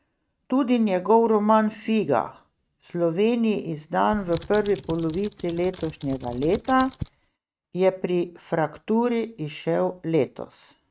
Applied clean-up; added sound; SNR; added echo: neural mask model RNNoise.